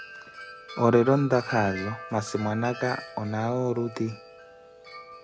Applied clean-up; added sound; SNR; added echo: none; Wind chime; 14 dB; none.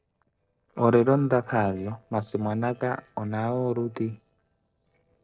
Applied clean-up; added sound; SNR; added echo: neural separator model SepFormer DNS4.